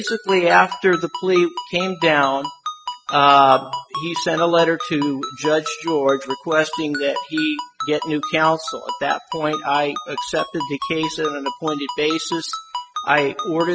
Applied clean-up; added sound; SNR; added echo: classical method spectral subtraction.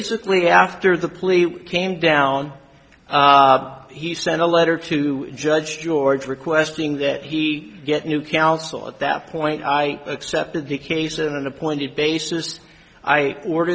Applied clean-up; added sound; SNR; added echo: none; none; none; none.